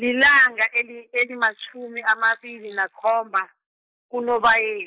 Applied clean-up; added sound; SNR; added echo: neural mask model Resemble Enhance denoiser.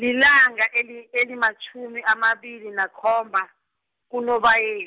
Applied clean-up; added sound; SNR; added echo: none; none; none; none.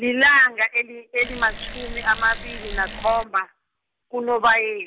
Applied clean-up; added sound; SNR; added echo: none; Bicycle; 11 dB; none.